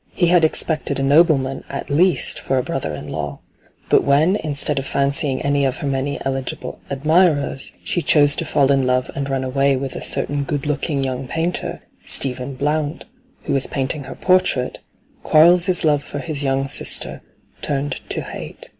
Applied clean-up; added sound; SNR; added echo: none; none; none; none.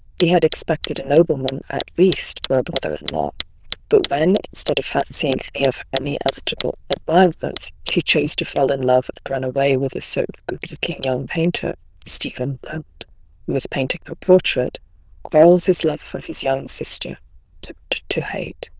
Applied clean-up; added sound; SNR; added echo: neural diffusion model UNIVERSE++.